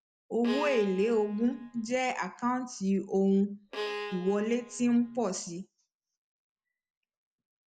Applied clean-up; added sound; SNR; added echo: none; Bowed string instrument; 10 dB; none.